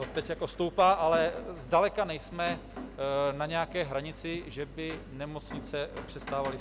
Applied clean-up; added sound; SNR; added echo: none; Rain; 13 dB; none.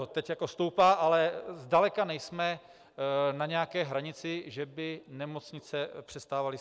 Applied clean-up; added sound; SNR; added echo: none; none; none; none.